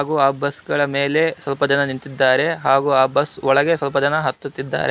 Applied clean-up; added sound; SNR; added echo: none; none; none; none.